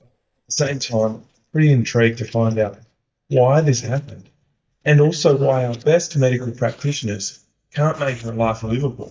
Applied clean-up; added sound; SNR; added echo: neural mask model DeepFilterNet 3.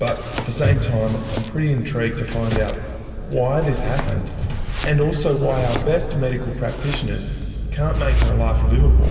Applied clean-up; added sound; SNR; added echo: none; Domestic sounds, home sounds; 17 dB; reverberation time 2.5 s.